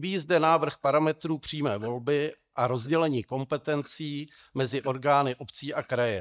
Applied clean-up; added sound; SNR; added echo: neural mask model DeepFilterNet 3.